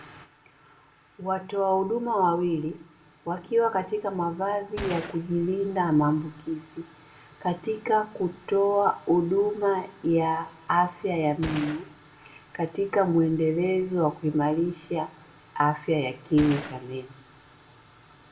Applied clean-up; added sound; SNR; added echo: none; Gunshot, gunfire; 12 dB; reverberation time 0.4 s.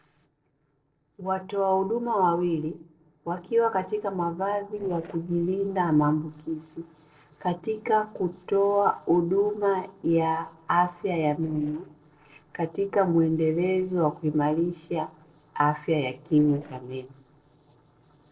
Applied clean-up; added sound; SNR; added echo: neural separator model SepFormer DNS4.